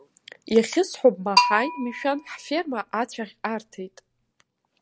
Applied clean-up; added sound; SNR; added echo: none; Bell; 3 dB; none.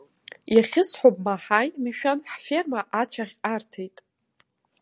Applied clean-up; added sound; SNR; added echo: none; none; none; none.